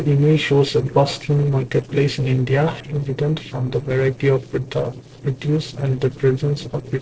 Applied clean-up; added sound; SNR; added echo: neural separator model SepFormer DNS4.